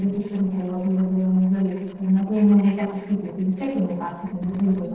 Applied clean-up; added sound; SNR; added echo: neural separator model SepFormer DNS4.